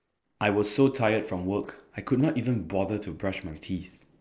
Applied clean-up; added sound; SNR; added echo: neural separator model SepFormer DNS4.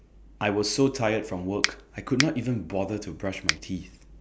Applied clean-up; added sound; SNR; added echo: none; Finger snapping; 1 dB; none.